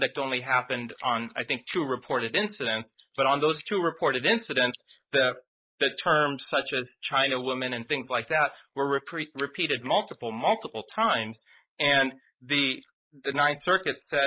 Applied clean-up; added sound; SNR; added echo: neural mask model Resemble Enhance denoiser.